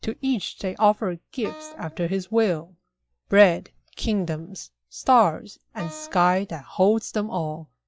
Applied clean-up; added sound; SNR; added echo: classical method log-MMSE.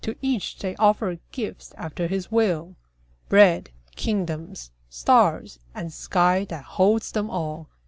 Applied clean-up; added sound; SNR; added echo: none; none; none; none.